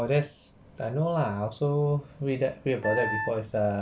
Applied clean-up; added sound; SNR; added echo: none; Wind instrument, woodwind instrument; 6 dB; none.